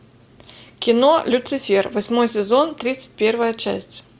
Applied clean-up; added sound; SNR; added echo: none; none; none; none.